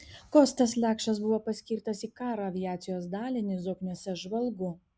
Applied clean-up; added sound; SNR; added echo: none; none; none; none.